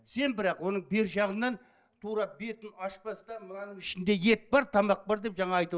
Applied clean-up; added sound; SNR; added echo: none; none; none; none.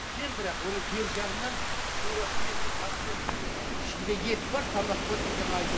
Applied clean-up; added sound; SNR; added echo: none; Rain / Thunderstorm; -4 dB; reverberation time 0.8 s.